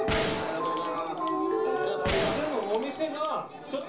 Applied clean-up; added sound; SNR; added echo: none; Gunshot, gunfire; 6 dB; reverberation time 0.5 s.